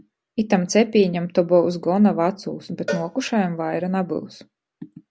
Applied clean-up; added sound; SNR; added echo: none; Cowbell; 14 dB; none.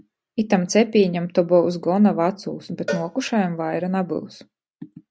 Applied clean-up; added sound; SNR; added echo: neural mask model RNNoise.